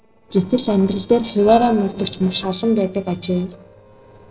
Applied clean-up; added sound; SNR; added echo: neural separator model SepFormer DNS4.